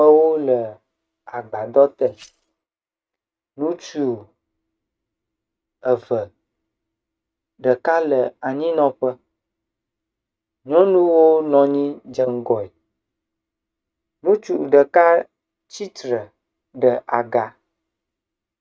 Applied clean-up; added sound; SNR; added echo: neural mask model RNNoise.